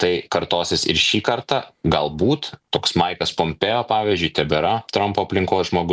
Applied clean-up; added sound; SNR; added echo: none; none; none; none.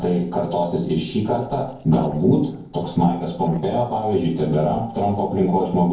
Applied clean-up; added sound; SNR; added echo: neural separator model SepFormer DNS4.